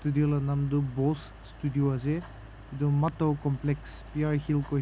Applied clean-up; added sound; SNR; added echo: none; Mechanical fan; 17 dB; none.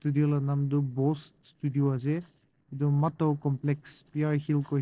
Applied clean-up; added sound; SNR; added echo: neural separator model SepFormer DNS4.